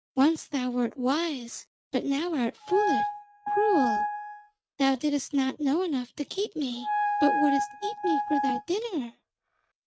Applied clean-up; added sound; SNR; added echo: neural mask model RNNoise.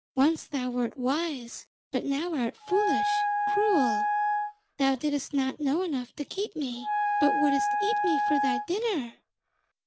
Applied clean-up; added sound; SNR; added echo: none; Wind instrument, woodwind instrument; 0 dB; none.